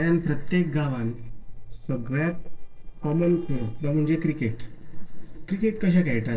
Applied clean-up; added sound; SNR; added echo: neural separator model SepFormer DNS4.